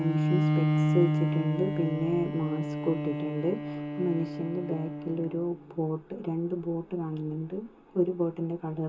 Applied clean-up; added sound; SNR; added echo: none; Bowed string instrument; 1 dB; reverberation time 0.2 s.